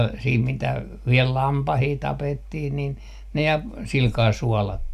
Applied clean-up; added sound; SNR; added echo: none; none; none; none.